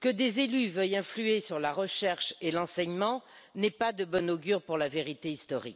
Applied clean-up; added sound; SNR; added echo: none; none; none; none.